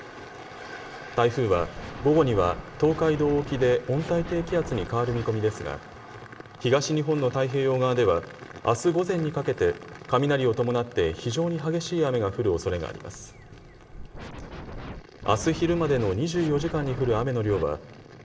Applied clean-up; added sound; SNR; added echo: none; Scratching (performance technique); 12 dB; reverberation time 2.2 s.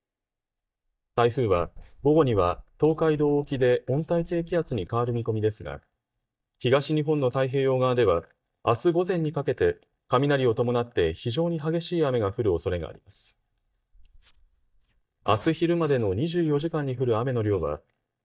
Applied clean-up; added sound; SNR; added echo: neural mask model DeepFilterNet 3.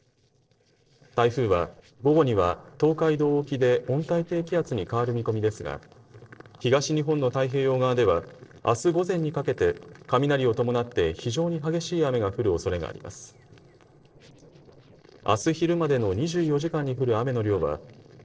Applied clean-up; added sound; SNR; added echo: neural separator model SepFormer DNS4.